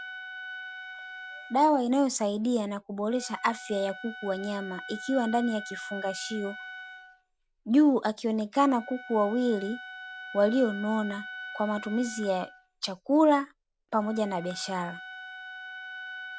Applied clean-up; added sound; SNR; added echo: none; Wind instrument, woodwind instrument; 14 dB; none.